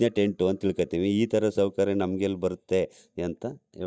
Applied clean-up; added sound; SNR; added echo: neural mask model DeepFilterNet 3.